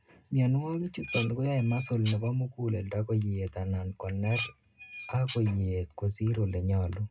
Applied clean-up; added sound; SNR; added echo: none; Dishes, pots, and pans; 10 dB; reverberation time 0.2 s.